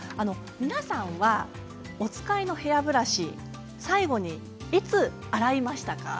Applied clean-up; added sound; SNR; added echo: none; none; none; none.